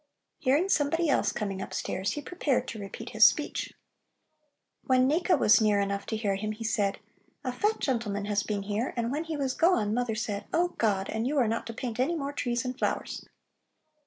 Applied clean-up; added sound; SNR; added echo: none; none; none; none.